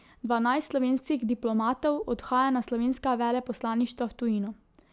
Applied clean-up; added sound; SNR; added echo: none; none; none; none.